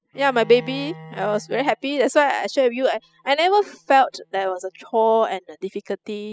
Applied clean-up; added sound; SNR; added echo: classical method spectral subtraction.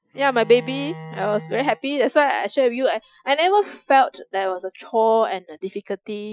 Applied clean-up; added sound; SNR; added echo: classical method Wiener filter.